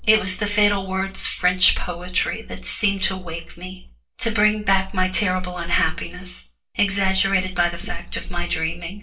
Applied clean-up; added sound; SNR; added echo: none; none; none; reverberation time 0.3 s.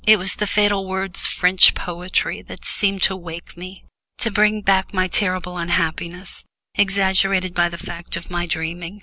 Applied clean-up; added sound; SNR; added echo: none; none; none; none.